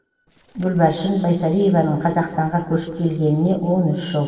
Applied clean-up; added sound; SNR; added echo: neural separator model SepFormer DNS4.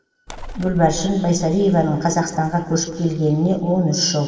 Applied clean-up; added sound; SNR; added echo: none; Bird; 17 dB; reverberation time 2.0 s.